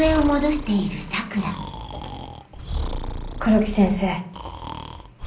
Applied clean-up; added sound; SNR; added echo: none; Breathing; 7 dB; reverberation time 0.5 s.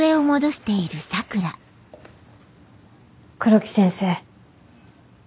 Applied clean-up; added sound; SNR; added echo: none; none; none; none.